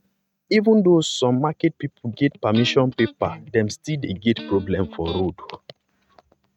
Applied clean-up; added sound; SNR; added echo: neural mask model RNNoise.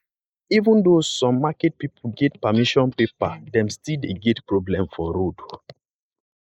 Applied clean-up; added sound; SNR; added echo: neural mask model Resemble Enhance denoiser.